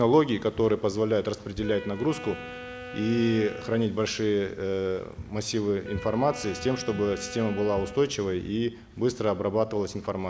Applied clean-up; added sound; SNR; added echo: none; Wind instrument, woodwind instrument; 15 dB; none.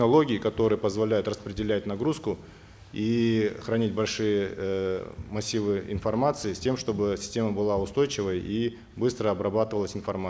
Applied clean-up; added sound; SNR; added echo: none; none; none; none.